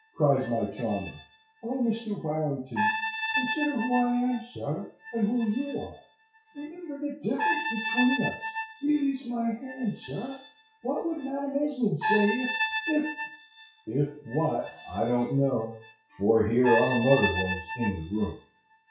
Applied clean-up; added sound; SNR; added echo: classical method WPE with log-MMSE.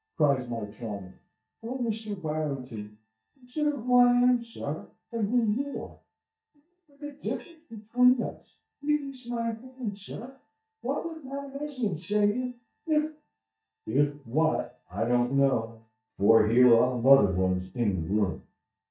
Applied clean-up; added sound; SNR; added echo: neural mask model DeepFilterNet 3.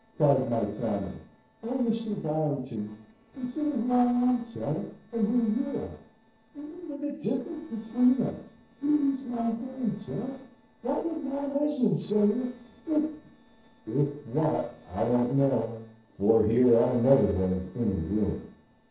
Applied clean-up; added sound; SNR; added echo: neural separator model SepFormer DNS4.